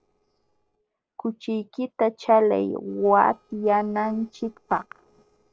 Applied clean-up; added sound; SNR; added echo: neural separator model SepFormer DNS4.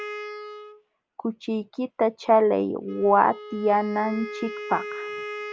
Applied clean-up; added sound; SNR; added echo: none; Wind instrument, woodwind instrument; 12 dB; none.